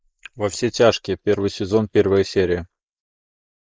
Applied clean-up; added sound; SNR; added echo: neural mask model Resemble Enhance denoiser.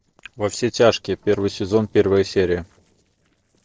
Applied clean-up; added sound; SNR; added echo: neural separator model SepFormer DNS4.